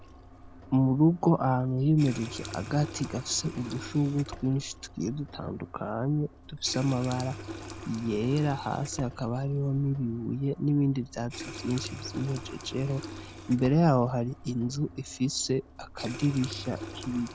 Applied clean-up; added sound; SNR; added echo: none; Water tap, faucet; 14 dB; none.